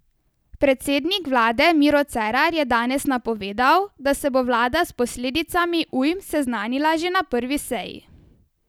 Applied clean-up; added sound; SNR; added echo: none; none; none; none.